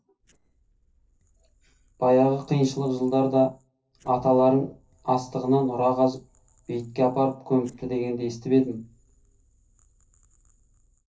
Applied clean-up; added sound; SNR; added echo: neural separator model SepFormer DNS4.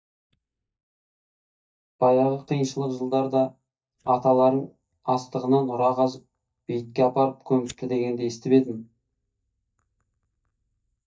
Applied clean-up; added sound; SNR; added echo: neural mask model DeepFilterNet 3.